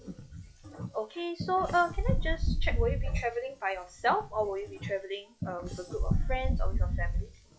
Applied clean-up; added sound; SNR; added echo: classical method log-MMSE.